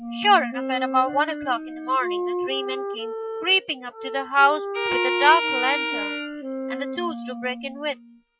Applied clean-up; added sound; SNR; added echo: classical method Wiener filter.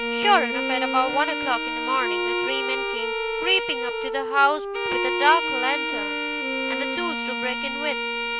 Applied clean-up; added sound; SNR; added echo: none; Wind instrument, woodwind instrument + Bowed string instrument; 0 dB; none.